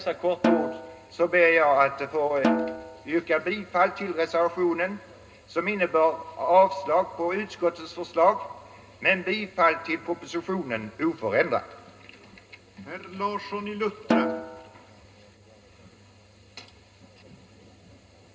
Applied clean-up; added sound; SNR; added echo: none; Snare drum; 4 dB; reverberation time 0.2 s.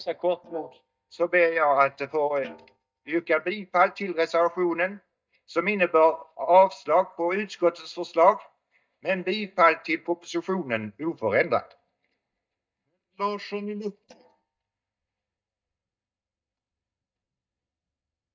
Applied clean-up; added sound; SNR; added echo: neural mask model DeepFilterNet 3.